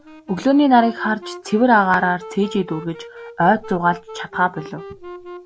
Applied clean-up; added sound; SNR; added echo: none; Wind instrument, woodwind instrument; 17 dB; none.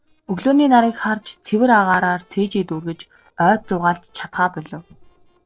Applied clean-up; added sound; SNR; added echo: neural separator model SepFormer DNS4.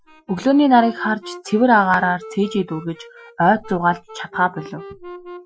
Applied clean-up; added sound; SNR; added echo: classical method Wiener filter.